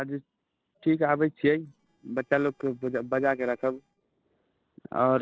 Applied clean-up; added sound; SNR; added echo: neural separator model SepFormer DNS4.